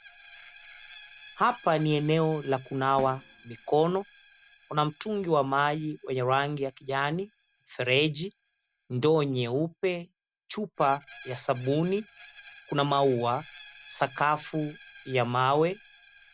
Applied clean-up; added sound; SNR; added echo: none; Screech + Snare drum; 19 dB; none.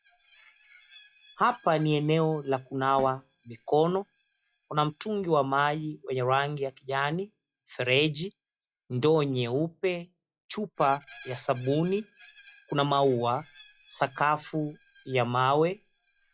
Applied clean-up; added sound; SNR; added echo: classical method log-MMSE.